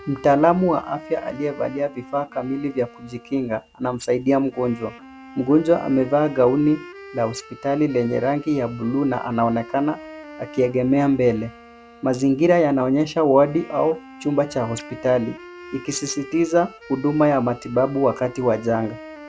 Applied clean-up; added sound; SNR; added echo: none; Wind instrument, woodwind instrument; 19 dB; none.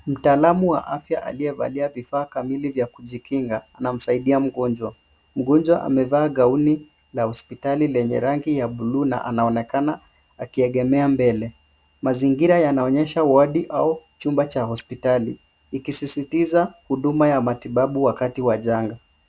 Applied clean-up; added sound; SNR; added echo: none; none; none; none.